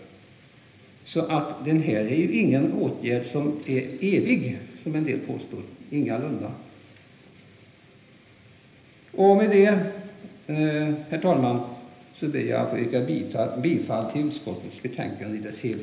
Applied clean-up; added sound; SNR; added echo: none; none; none; reverberation time 0.8 s.